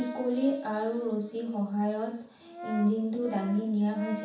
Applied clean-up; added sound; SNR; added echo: none; Brass instrument; 14 dB; reverberation time 0.7 s.